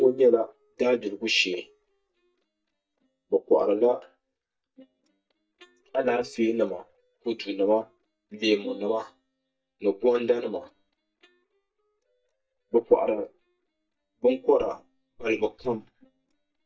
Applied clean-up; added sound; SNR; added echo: neural mask model DeepFilterNet 3.